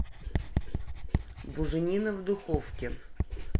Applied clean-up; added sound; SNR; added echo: none; Writing; -2 dB; none.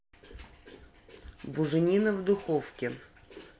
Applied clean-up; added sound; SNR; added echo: none; none; none; none.